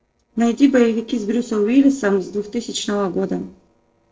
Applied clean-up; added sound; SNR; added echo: neural separator model SepFormer DNS4.